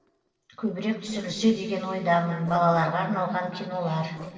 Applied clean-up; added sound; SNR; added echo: neural separator model SepFormer DNS4.